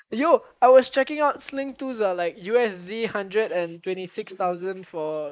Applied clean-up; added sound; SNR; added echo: neural mask model Resemble Enhance denoiser.